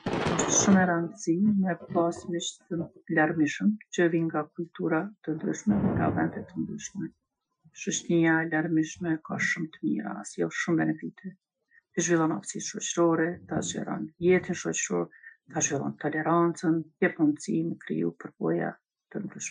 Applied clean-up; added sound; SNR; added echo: classical method Wiener filter.